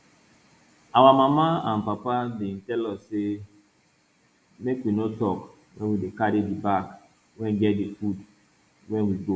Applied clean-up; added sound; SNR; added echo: none; none; none; none.